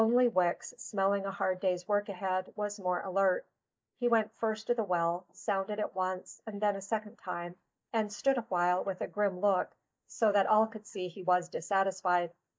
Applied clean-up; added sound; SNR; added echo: neural mask model DeepFilterNet 3.